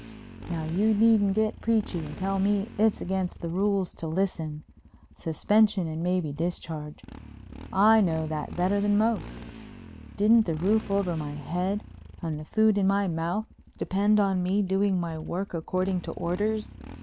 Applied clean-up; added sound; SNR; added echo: none; Motorcycle; 17 dB; none.